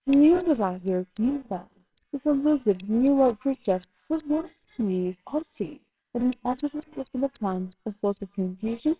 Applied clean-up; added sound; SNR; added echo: neural separator model SepFormer WHAMR!.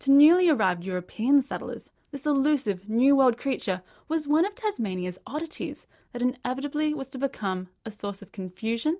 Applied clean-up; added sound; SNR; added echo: none; none; none; none.